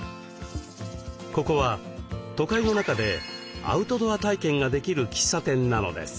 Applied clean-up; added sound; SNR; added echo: none; none; none; none.